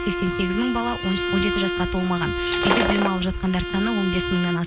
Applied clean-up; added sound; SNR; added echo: none; Shatter + Bowed string instrument; 2 dB; none.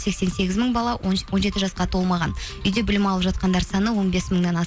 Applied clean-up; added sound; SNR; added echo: none; none; none; none.